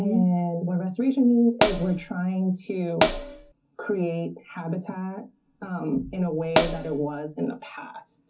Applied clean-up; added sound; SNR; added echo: none; Hi-hat; -4 dB; reverberation time 0.3 s.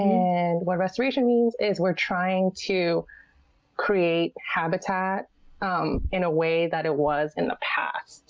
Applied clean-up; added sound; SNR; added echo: none; none; none; none.